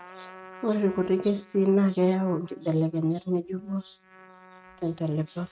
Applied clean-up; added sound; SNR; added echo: neural mask model RNNoise.